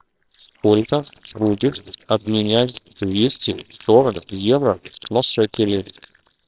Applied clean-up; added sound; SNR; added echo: neural separator model SepFormer WHAMR!.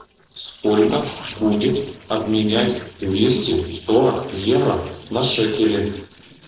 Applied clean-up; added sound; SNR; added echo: neural separator model SepFormer DNS4.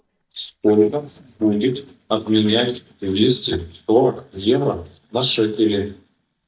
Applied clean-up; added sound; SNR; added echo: neural mask model DeepFilterNet 3.